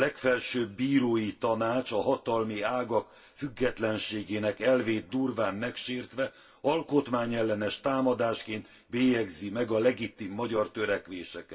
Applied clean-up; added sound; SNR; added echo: none; none; none; reverberation time 0.2 s.